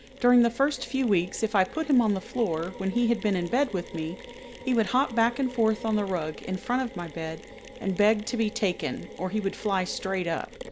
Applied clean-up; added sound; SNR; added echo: none; Mechanisms; 17 dB; none.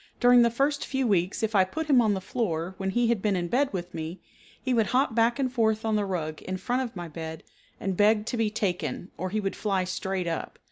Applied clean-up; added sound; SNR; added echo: none; none; none; none.